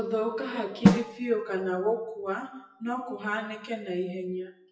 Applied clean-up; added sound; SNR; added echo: classical method WPE with log-MMSE.